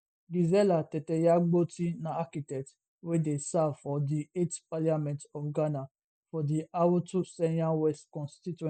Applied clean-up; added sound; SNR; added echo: none; none; none; none.